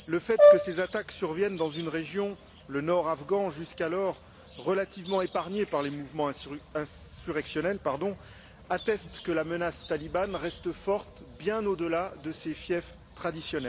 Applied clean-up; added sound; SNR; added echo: none; Brass instrument + Bird vocalization, bird call, bird song; -4 dB; none.